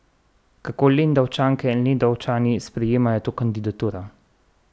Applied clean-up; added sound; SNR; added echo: none; none; none; none.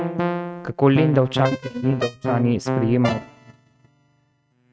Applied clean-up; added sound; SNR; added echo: neural mask model RNNoise.